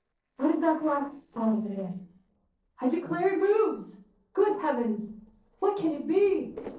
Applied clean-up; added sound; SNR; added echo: neural separator model SepFormer DNS4.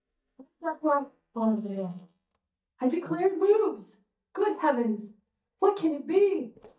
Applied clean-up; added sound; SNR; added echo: neural mask model DeepFilterNet 3.